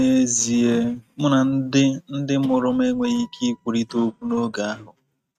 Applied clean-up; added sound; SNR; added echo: neural mask model RNNoise.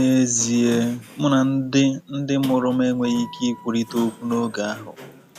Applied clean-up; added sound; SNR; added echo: none; Sliding door; 19 dB; none.